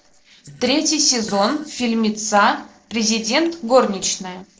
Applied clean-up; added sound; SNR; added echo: neural separator model SepFormer DNS4.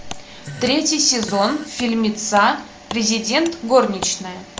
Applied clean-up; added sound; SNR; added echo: none; Fart + Wood; 17 dB; none.